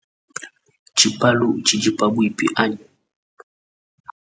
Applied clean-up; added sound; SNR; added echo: none; none; none; none.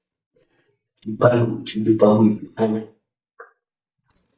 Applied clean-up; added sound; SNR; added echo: neural mask model DeepFilterNet 3.